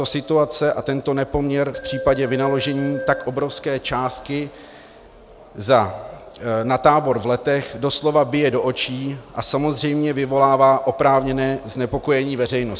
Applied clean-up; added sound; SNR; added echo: none; Keyboard (musical); 12 dB; none.